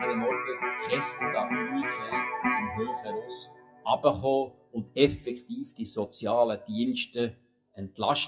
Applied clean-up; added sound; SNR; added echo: classical method WPE with log-MMSE.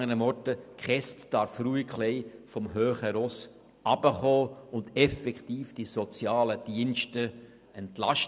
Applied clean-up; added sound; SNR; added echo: none; none; none; none.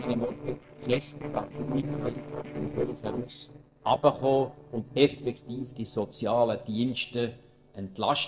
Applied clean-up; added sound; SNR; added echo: neural separator model SepFormer DNS4.